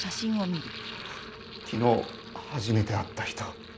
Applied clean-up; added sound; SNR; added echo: none; Sink (filling or washing); 14 dB; none.